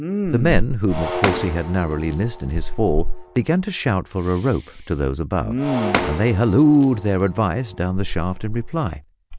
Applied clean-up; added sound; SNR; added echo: none; Shatter + Respiratory sounds; 4 dB; none.